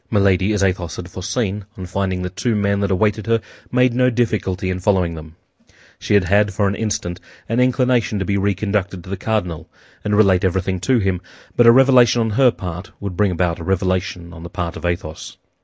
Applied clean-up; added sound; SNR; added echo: none; none; none; none.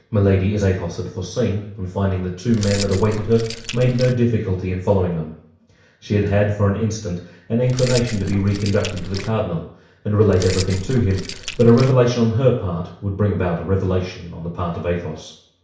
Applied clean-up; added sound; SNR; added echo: none; Keys jangling; 11 dB; reverberation time 0.6 s.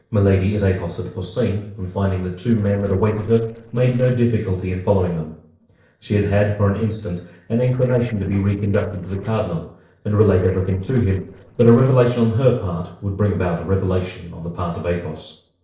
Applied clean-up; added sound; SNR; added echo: neural separator model SepFormer DNS4.